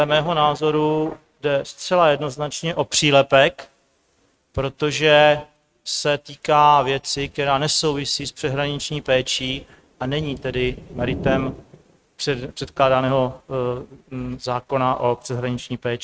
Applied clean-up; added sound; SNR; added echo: neural mask model RNNoise.